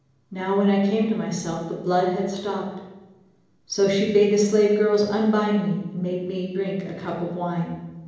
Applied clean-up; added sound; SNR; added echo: none; none; none; reverberation time 1.0 s.